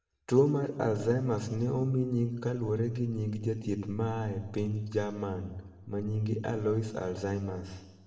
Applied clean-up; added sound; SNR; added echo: none; none; none; reverberation time 1.3 s.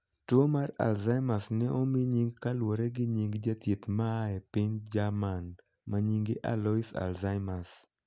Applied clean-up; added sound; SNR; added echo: none; none; none; none.